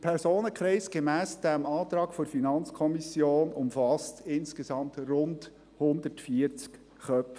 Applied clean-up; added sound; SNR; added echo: none; none; none; none.